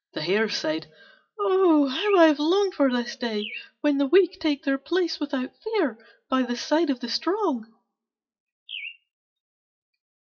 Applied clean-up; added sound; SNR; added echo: classical method WPE with log-MMSE.